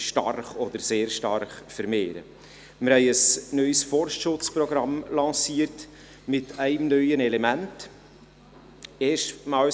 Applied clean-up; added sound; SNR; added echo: none; none; none; none.